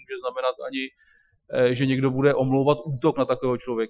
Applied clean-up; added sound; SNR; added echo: classical method Wiener filter.